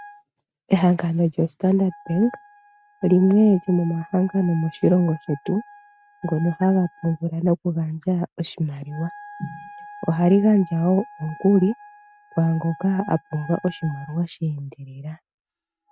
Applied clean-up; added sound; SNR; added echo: neural mask model RNNoise.